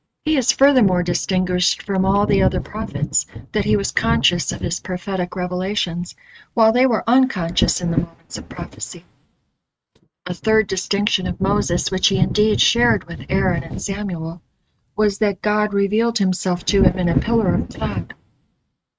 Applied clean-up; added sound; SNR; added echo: neural mask model RNNoise.